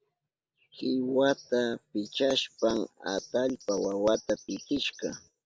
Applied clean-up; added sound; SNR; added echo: none; none; none; none.